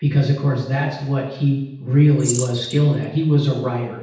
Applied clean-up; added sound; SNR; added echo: none; Rattle / Keys jangling; 14 dB; reverberation time 0.9 s.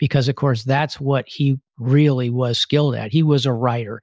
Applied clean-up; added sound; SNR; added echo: none; none; none; none.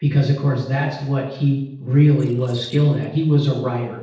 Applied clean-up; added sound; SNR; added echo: neural separator model SepFormer DNS4.